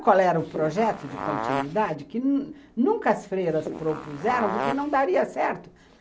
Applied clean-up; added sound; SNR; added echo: none; Fart; 7 dB; none.